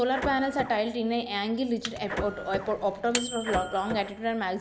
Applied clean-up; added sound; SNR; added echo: none; Microwave oven + Printer; 8 dB; none.